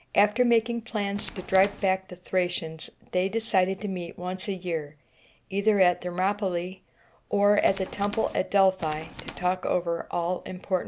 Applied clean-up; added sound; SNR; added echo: none; Tools; 11 dB; none.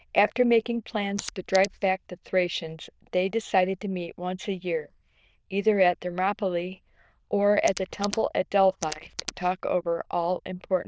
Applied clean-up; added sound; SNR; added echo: neural diffusion model UNIVERSE++.